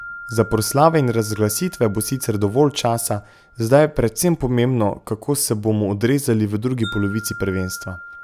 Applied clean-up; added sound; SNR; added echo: none; Wind chime; 19 dB; none.